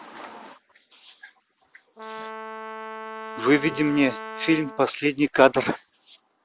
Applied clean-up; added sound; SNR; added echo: none; Brass instrument; 11 dB; none.